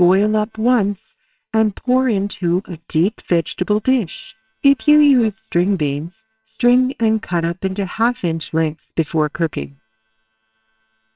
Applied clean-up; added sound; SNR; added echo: neural separator model SepFormer WHAMR!.